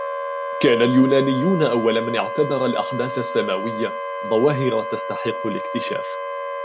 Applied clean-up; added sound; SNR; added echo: none; Wind instrument, woodwind instrument; 6 dB; none.